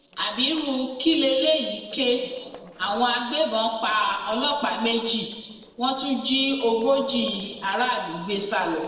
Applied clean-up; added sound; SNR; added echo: neural separator model SepFormer DNS4.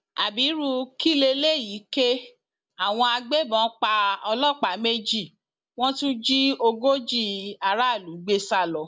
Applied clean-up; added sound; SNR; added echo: none; none; none; none.